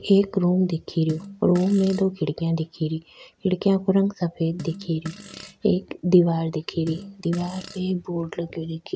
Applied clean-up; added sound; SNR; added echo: none; Fart; 17 dB; none.